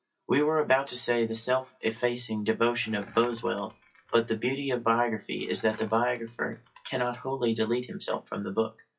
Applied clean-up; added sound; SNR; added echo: classical method log-MMSE.